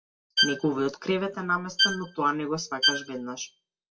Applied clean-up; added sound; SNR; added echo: classical method WPE with log-MMSE.